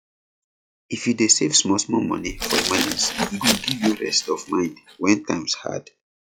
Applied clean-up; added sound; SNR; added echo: classical method log-MMSE.